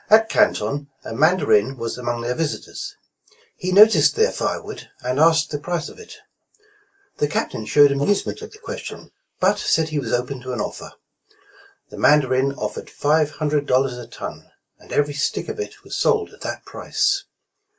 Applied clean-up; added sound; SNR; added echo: neural mask model Resemble Enhance denoiser.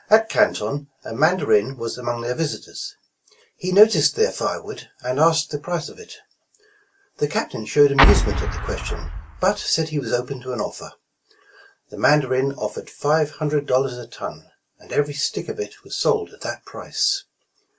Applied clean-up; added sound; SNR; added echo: none; Explosion; -3 dB; none.